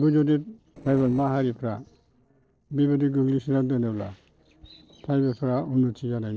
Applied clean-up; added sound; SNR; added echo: neural separator model SepFormer DNS4.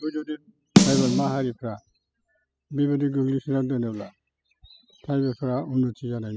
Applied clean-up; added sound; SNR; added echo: classical method spectral subtraction.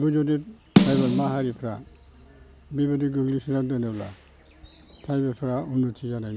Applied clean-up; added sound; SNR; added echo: none; Snare drum; -2 dB; none.